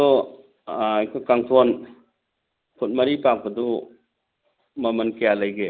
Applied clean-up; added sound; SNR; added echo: none; none; none; none.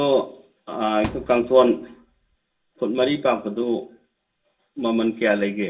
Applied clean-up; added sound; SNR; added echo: none; Thump, thud; 15 dB; reverberation time 0.2 s.